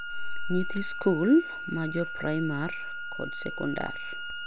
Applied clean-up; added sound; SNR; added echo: none; Wind instrument, woodwind instrument; 9 dB; none.